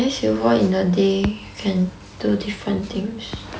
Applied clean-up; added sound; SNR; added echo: none; none; none; none.